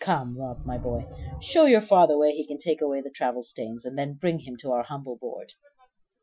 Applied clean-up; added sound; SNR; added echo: classical method Wiener filter.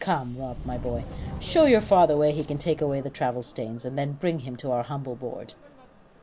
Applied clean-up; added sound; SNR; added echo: none; Subway, metro, underground; 14 dB; none.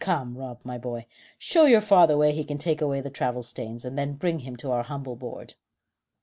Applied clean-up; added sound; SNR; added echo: none; none; none; none.